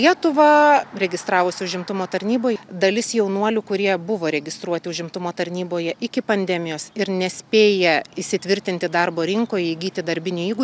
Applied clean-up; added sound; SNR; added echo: none; none; none; none.